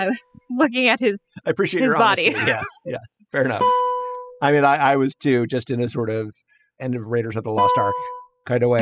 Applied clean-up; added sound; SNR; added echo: classical method spectral subtraction.